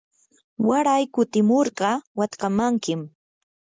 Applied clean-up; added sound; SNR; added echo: none; none; none; none.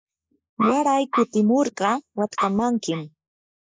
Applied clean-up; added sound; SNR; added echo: neural mask model Resemble Enhance denoiser.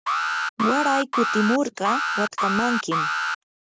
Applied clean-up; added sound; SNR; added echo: none; Alarm; 0 dB; none.